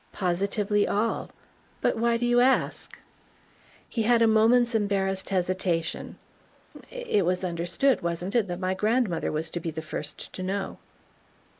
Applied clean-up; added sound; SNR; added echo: neural mask model Resemble Enhance denoiser.